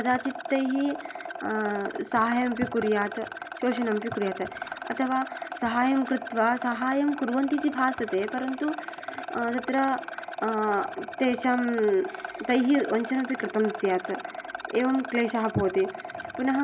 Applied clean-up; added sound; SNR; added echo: none; Rattle; 10 dB; none.